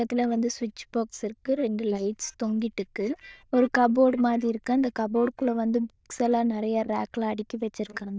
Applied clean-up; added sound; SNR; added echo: neural diffusion model UNIVERSE++.